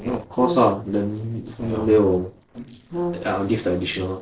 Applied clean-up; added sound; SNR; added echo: neural separator model SepFormer DNS4.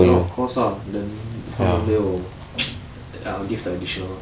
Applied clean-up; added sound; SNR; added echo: none; none; none; none.